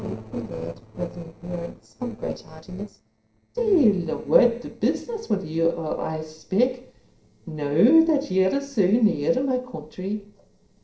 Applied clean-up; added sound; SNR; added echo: neural separator model SepFormer DNS4.